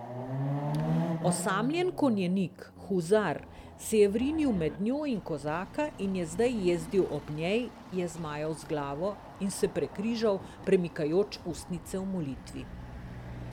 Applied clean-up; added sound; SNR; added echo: none; Chatter / Car passing by / Motorcycle / Traffic noise, roadway noise / Accelerating, revving, vroom; 8 dB; none.